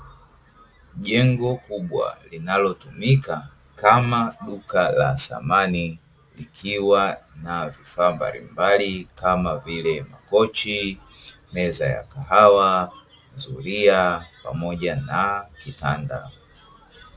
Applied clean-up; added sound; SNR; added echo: none; none; none; none.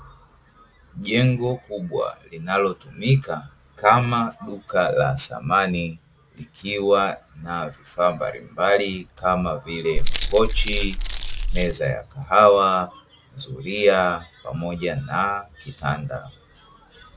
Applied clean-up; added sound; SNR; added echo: none; Keys jangling; -3 dB; none.